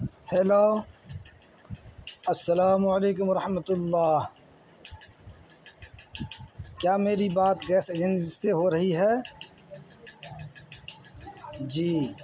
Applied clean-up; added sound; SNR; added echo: none; none; none; none.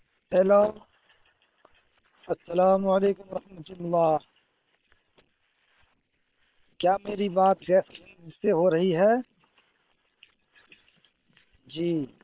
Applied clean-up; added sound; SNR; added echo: neural separator model SepFormer WHAM!.